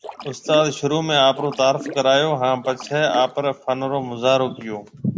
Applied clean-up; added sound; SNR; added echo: none; Splash, splatter; 16 dB; none.